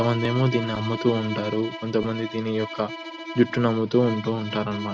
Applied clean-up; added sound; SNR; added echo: none; Bowed string instrument; 11 dB; none.